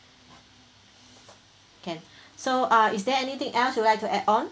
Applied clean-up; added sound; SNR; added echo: none; none; none; none.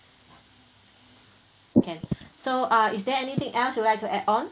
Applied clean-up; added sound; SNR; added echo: neural mask model Resemble Enhance denoiser.